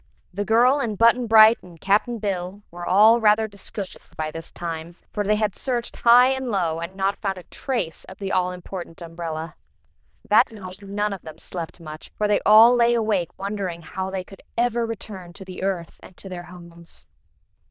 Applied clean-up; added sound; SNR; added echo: neural diffusion model UNIVERSE++.